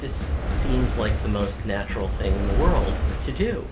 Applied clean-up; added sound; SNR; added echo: none; Fire; -3 dB; reverberation time 0.3 s.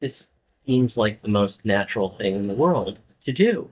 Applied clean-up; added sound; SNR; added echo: neural mask model DeepFilterNet 3.